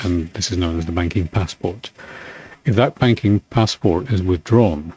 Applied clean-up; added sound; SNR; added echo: neural mask model RNNoise.